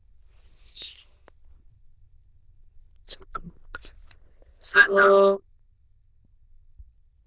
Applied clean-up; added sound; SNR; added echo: neural diffusion model UNIVERSE++.